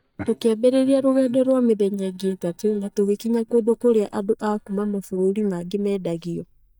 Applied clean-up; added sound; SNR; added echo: neural mask model DeepFilterNet 3.